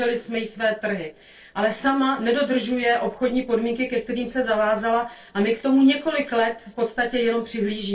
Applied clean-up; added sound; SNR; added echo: neural separator model SepFormer DNS4.